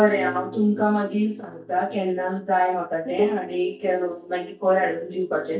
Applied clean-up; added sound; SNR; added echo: neural mask model DeepFilterNet 3.